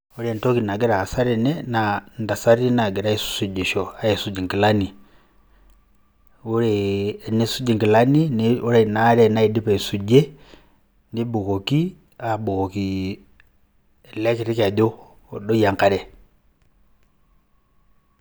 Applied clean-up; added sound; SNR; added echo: none; none; none; none.